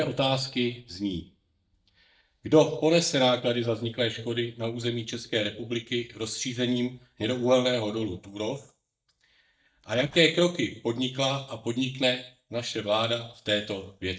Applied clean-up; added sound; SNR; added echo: neural mask model DeepFilterNet 3.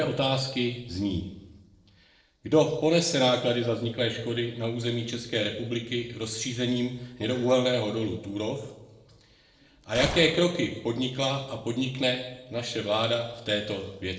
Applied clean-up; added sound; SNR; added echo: neural separator model SepFormer DNS4.